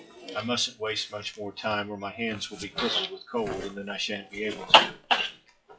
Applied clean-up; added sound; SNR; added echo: classical method WPE with log-MMSE.